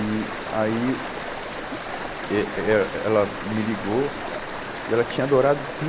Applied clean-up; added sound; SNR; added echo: none; Stream; 7 dB; none.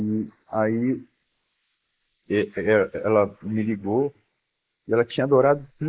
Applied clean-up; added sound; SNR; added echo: neural mask model Resemble Enhance denoiser.